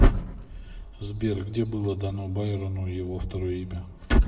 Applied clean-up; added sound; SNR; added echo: none; none; none; reverberation time 0.8 s.